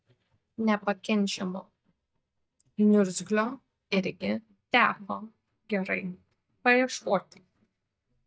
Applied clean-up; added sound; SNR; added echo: neural mask model DeepFilterNet 3.